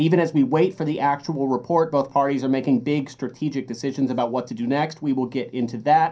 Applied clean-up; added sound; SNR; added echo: none; none; none; reverberation time 0.3 s.